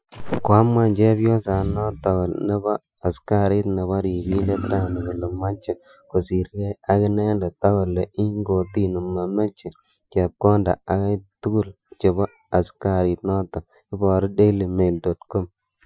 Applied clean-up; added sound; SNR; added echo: classical method Wiener filter.